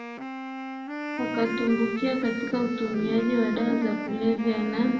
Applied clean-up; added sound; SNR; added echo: none; Wind instrument, woodwind instrument; 7 dB; reverberation time 2.2 s.